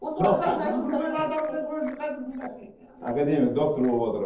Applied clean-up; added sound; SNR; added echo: neural separator model SepFormer DNS4.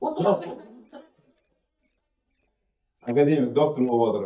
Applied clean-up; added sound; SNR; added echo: neural mask model DeepFilterNet 3.